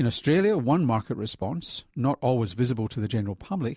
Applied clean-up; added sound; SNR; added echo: none; none; none; none.